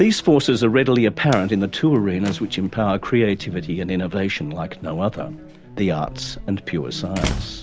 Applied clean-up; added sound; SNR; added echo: none; Slam; 15 dB; none.